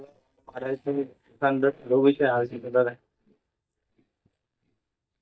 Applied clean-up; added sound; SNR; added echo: neural mask model DeepFilterNet 3.